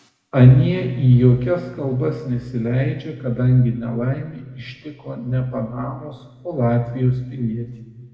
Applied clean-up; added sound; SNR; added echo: none; none; none; reverberation time 1.4 s.